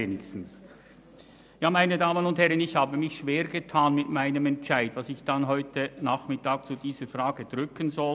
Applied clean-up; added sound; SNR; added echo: none; none; none; none.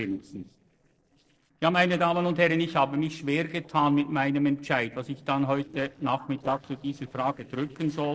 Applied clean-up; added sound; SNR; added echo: neural separator model SepFormer DNS4.